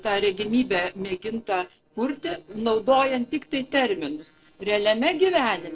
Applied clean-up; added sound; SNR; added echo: neural separator model SepFormer DNS4.